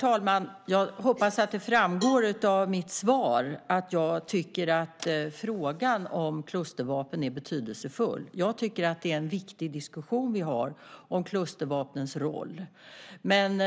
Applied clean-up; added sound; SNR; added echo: none; Cowbell; 16 dB; none.